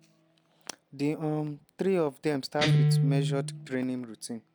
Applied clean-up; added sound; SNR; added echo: none; Guitar; -1 dB; none.